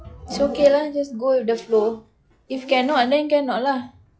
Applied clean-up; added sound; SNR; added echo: classical method log-MMSE.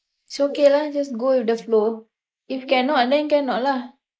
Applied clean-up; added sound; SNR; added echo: neural mask model Resemble Enhance denoiser.